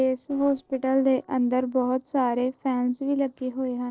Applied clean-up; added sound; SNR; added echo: neural separator model SepFormer DNS4.